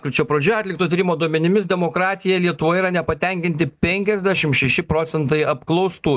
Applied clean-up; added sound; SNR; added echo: none; none; none; none.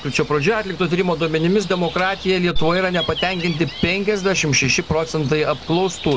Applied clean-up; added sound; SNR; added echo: none; Gull, seagull; 10 dB; none.